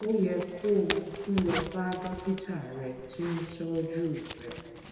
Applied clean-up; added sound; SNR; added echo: none; Zipper (clothing); 9 dB; reverberation time 2.1 s.